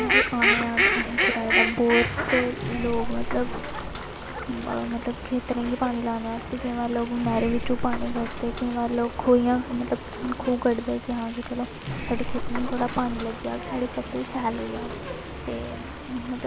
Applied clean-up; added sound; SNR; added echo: none; Sliding door + Fowl; 1 dB; none.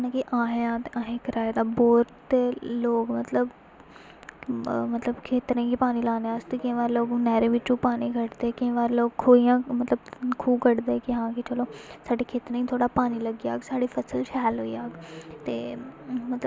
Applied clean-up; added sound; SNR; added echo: none; none; none; none.